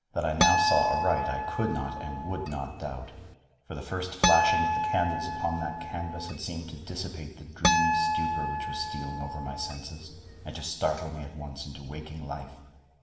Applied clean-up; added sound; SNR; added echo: none; Harp; -3 dB; reverberation time 1.2 s.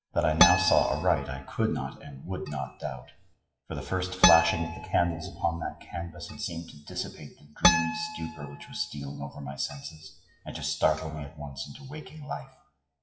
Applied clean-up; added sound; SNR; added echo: classical method WPE with log-MMSE.